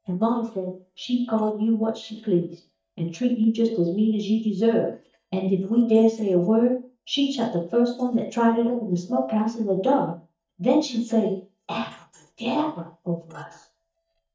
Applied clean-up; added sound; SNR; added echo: neural mask model DeepFilterNet 3.